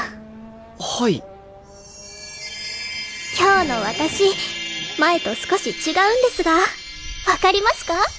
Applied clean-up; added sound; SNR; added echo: none; Race car, auto racing / Accelerating, revving, vroom; 18 dB; none.